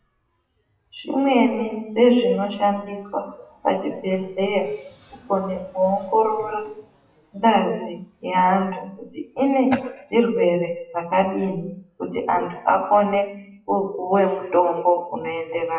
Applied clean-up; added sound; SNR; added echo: classical method WPE with log-MMSE.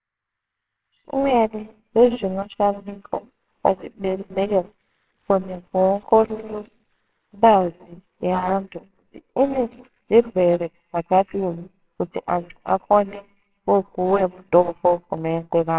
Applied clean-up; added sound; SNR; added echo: neural separator model SepFormer WHAMR!.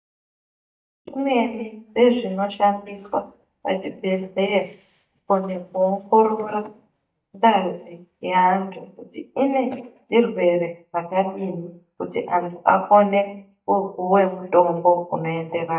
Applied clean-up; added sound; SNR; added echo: neural mask model DeepFilterNet 3.